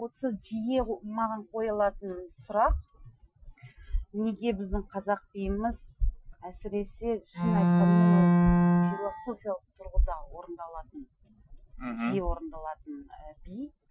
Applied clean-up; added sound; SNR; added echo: classical method Wiener filter.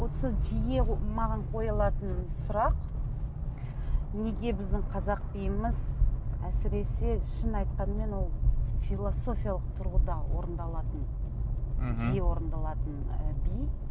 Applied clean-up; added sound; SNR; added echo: none; none; none; none.